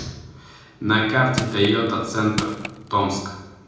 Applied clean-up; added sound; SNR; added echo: none; Crushing; 9 dB; reverberation time 0.9 s.